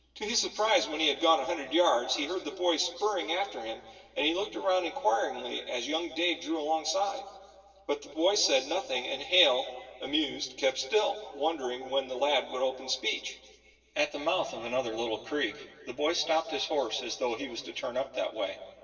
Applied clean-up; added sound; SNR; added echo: none; none; none; reverberation time 1.7 s.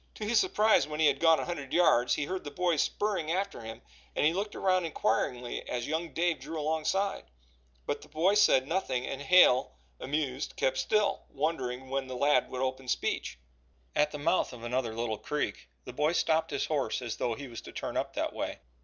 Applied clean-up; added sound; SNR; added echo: none; none; none; none.